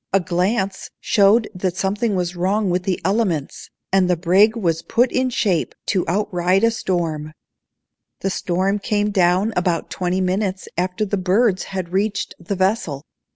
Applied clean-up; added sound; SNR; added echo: none; none; none; none.